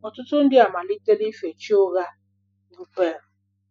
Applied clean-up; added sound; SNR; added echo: classical method spectral subtraction.